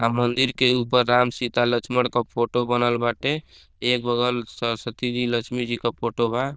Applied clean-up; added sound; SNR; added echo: neural diffusion model UNIVERSE++.